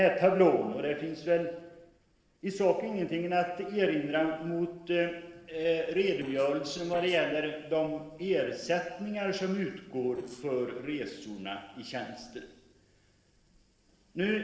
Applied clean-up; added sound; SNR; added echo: neural separator model SepFormer DNS4.